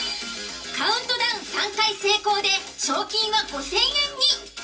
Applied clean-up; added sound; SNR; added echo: none; none; none; reverberation time 0.3 s.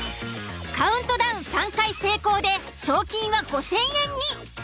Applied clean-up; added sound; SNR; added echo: none; none; none; none.